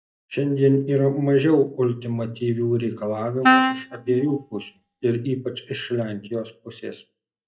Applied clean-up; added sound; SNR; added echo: neural mask model DeepFilterNet 3.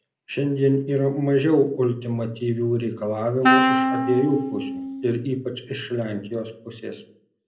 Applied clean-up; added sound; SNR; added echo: none; Wind instrument, woodwind instrument; 0 dB; reverberation time 0.5 s.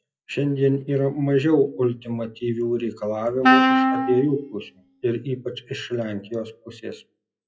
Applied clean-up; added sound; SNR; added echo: classical method WPE with log-MMSE.